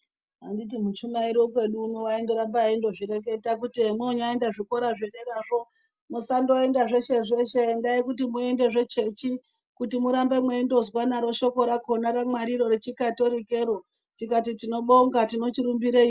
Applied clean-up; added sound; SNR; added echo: none; none; none; none.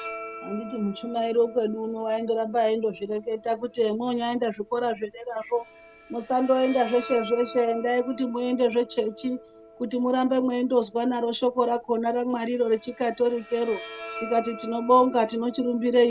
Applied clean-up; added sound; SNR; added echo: none; Bowed string instrument; 17 dB; none.